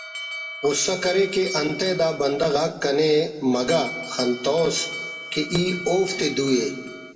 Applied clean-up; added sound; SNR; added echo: none; Alarm; 13 dB; reverberation time 1.7 s.